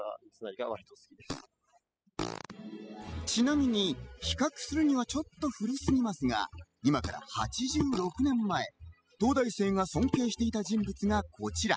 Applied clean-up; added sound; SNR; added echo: classical method spectral subtraction.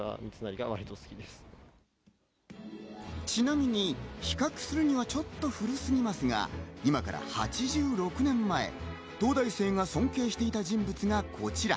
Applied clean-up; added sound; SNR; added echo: none; none; none; none.